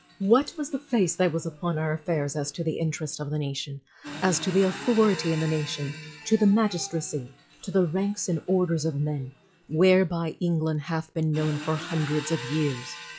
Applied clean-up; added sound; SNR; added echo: classical method log-MMSE.